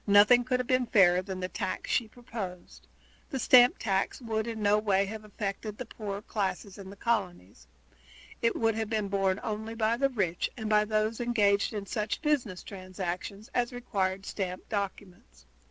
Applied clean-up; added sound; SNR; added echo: none; none; none; none.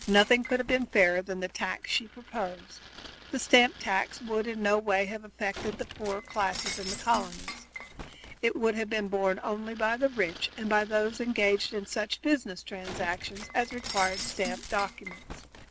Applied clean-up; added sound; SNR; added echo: none; Shatter; 14 dB; none.